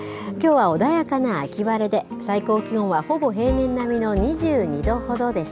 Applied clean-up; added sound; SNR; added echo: none; none; none; none.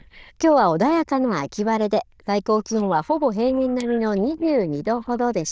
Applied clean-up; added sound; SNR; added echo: neural diffusion model UNIVERSE++.